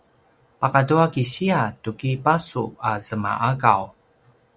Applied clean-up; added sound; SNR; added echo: none; none; none; none.